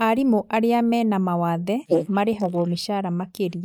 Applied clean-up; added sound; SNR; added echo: neural mask model Resemble Enhance denoiser.